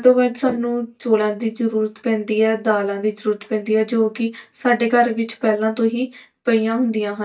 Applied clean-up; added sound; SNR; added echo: neural mask model DeepFilterNet 3.